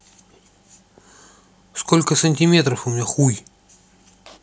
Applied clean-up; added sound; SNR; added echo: none; none; none; none.